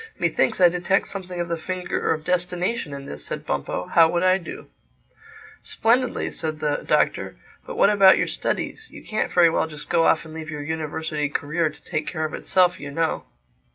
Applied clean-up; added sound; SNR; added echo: none; none; none; none.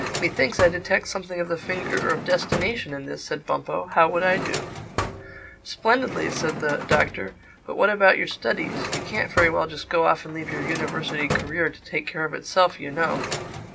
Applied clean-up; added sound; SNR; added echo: none; Drawer open or close; 8 dB; none.